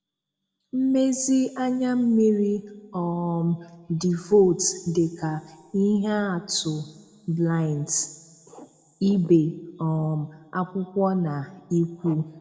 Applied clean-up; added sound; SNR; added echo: none; none; none; reverberation time 1.0 s.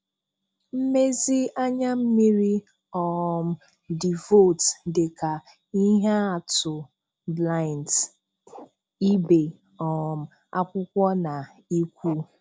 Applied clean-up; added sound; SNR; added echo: none; none; none; none.